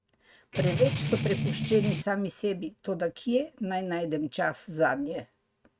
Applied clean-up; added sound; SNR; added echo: neural mask model RNNoise.